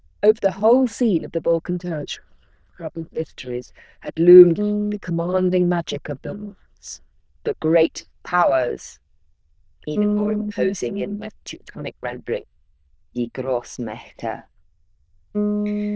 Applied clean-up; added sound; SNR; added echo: neural diffusion model UNIVERSE++.